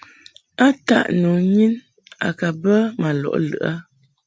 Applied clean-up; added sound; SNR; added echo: none; none; none; none.